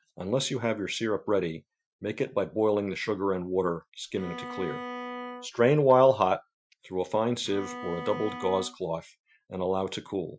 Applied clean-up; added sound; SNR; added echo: classical method Wiener filter.